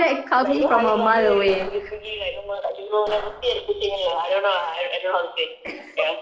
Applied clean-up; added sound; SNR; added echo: neural separator model SepFormer DNS4.